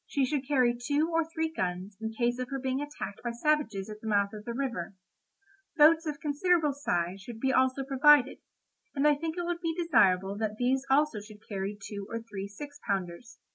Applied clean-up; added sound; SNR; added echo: none; none; none; none.